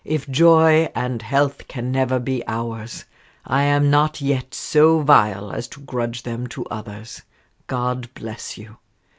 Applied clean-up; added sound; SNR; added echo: none; none; none; none.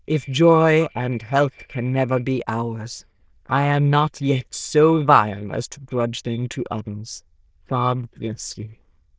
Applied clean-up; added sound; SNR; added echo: neural diffusion model UNIVERSE++.